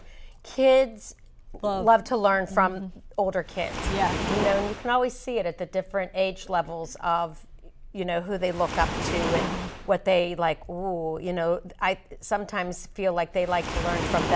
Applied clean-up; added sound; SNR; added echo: none; Waves, surf; 9 dB; none.